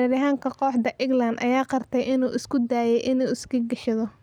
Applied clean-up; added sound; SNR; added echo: none; none; none; none.